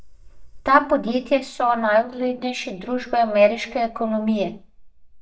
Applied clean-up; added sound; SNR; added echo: neural mask model DeepFilterNet 3.